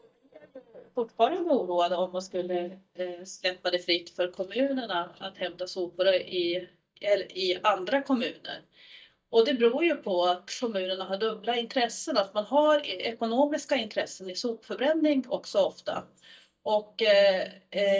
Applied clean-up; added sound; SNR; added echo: neural mask model DeepFilterNet 3.